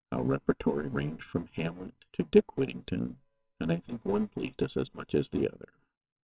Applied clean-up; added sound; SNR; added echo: neural separator model SepFormer WHAMR!.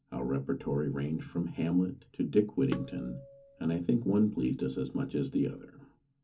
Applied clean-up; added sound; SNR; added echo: none; Tabla; 14 dB; reverberation time 0.3 s.